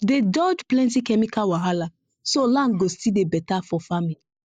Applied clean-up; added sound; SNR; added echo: neural mask model Resemble Enhance denoiser.